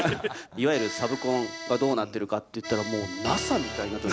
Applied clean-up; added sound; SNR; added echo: none; Accordion; 9 dB; none.